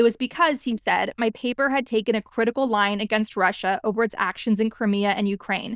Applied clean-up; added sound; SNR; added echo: neural diffusion model UNIVERSE++.